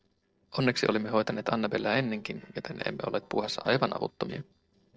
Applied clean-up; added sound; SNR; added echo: neural separator model SepFormer DNS4.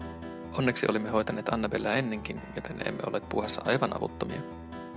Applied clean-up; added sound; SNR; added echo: none; Piano; 10 dB; none.